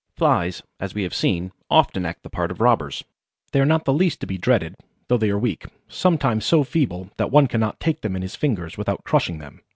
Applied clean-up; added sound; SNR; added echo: none; none; none; none.